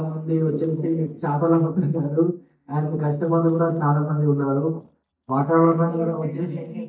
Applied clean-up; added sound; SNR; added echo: neural mask model DeepFilterNet 3.